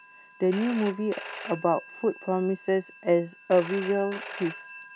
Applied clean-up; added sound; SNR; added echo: none; Telephone; 14 dB; none.